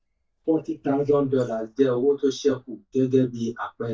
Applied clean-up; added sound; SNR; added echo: neural mask model DeepFilterNet 3.